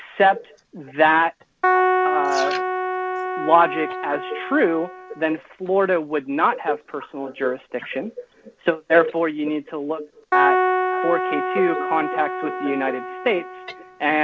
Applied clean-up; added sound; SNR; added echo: none; Keyboard (musical); 1 dB; none.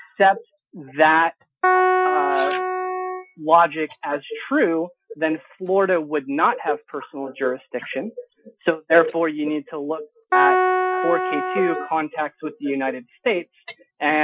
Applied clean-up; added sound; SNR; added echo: classical method Wiener filter.